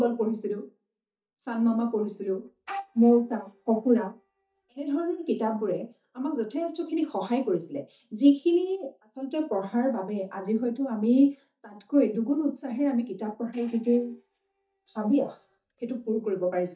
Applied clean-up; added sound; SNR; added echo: neural mask model DeepFilterNet 3.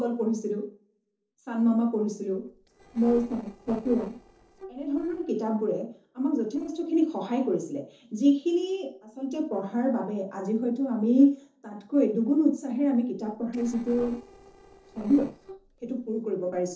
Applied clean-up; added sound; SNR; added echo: neural separator model SepFormer DNS4.